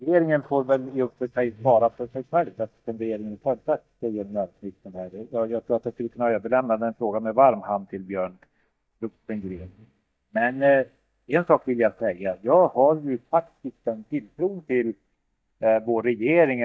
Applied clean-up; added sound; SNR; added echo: neural mask model DeepFilterNet 3.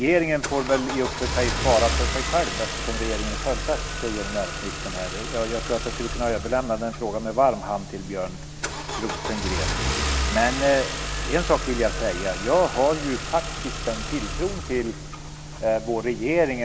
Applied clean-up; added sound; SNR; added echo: none; Engine starting / Car; 5 dB; none.